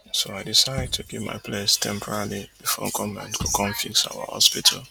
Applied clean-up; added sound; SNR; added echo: none; Bass drum; 14 dB; none.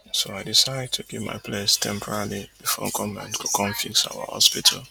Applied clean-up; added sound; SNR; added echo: none; none; none; none.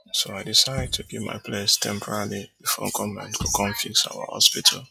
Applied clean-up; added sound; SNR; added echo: classical method log-MMSE.